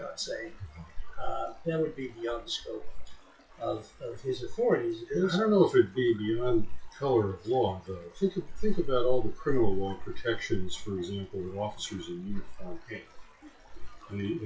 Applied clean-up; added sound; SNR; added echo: classical method WPE with log-MMSE.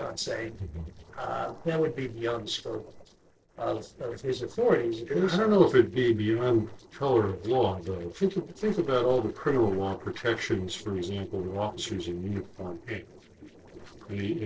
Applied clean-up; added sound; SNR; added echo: neural separator model SepFormer DNS4.